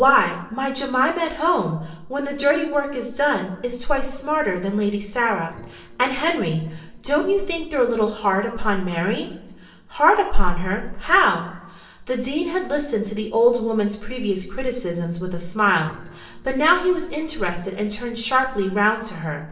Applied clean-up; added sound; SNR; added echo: neural separator model SepFormer DNS4.